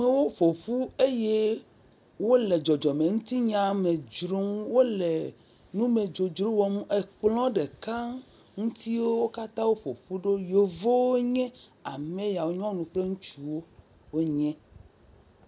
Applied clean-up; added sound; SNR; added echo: none; none; none; none.